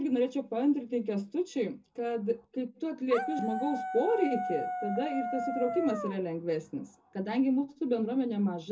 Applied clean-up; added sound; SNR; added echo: none; Dog; 4 dB; reverberation time 0.2 s.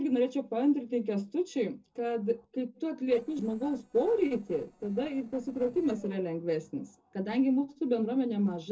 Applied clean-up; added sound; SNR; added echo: neural separator model SepFormer DNS4.